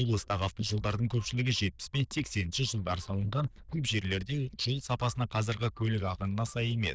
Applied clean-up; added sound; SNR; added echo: neural diffusion model UNIVERSE++.